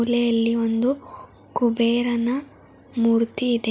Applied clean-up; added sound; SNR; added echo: none; none; none; none.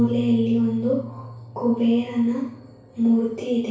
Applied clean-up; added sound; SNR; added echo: none; Keyboard (musical); 15 dB; reverberation time 0.6 s.